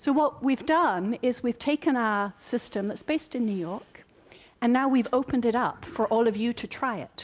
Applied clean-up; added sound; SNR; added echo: none; none; none; none.